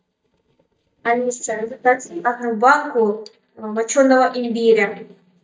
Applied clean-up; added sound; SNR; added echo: neural mask model DeepFilterNet 3.